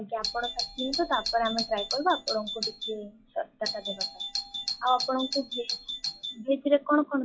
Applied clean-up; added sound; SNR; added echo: classical method log-MMSE.